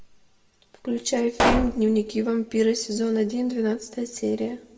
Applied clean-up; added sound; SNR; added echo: none; Explosion; 0 dB; reverberation time 0.9 s.